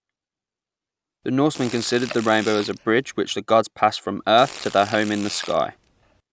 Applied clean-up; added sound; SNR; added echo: none; Fart; 15 dB; none.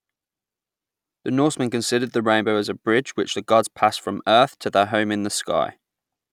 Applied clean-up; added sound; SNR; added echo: none; none; none; none.